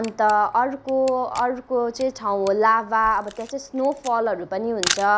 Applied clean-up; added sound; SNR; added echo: none; Camera; 14 dB; none.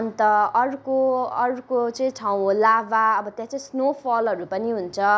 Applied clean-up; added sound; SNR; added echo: none; none; none; none.